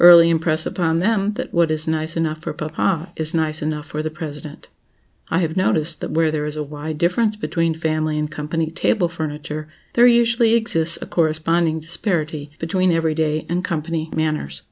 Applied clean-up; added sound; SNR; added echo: none; none; none; none.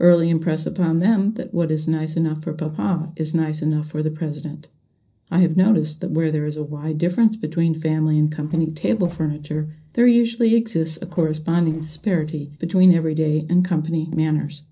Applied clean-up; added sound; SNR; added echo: neural separator model SepFormer DNS4.